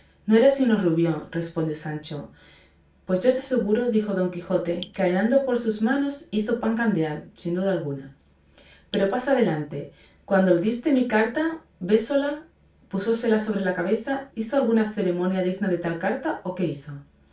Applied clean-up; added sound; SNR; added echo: none; Drip; 18 dB; reverberation time 0.3 s.